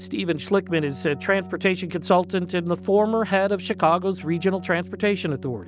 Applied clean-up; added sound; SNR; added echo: none; Keyboard (musical); 16 dB; none.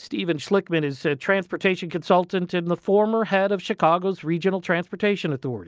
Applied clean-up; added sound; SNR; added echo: none; none; none; none.